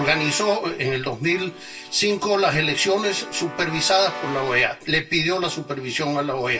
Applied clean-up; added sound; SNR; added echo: none; Keyboard (musical) / Brass instrument; 14 dB; reverberation time 0.2 s.